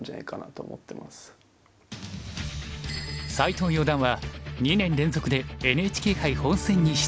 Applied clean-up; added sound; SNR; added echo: none; none; none; none.